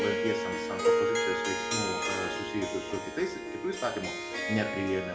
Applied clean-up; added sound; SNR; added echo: none; Harp; -3 dB; reverberation time 0.4 s.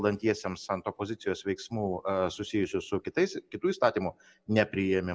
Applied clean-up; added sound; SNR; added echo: none; none; none; none.